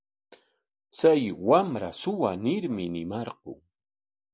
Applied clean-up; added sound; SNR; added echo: none; none; none; none.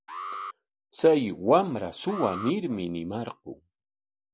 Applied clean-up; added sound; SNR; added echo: none; Alarm; 14 dB; none.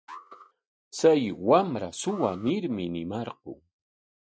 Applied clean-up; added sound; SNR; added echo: neural mask model RNNoise.